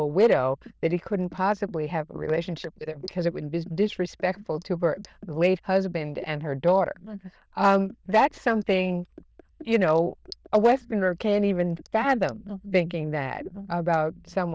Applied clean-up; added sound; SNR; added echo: neural diffusion model UNIVERSE++.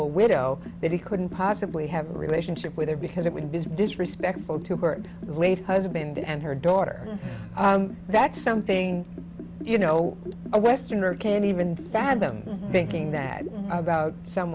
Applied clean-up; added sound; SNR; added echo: none; Liquid; 16 dB; none.